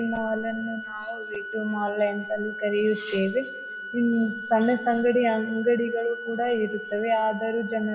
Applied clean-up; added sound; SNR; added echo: none; Organ; 11 dB; reverberation time 2.6 s.